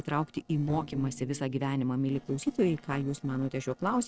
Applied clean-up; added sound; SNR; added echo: neural separator model SepFormer DNS4.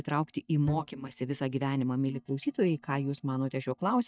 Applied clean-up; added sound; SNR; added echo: neural mask model DeepFilterNet 3.